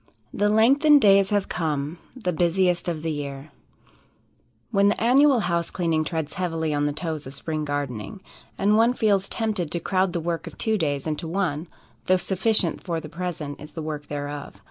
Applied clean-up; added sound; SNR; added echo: none; none; none; none.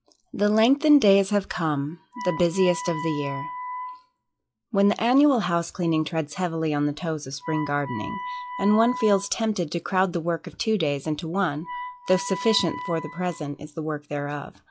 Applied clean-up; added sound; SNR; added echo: classical method log-MMSE.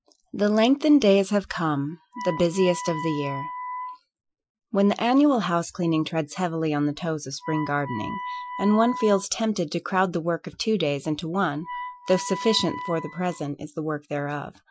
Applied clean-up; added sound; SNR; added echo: classical method Wiener filter.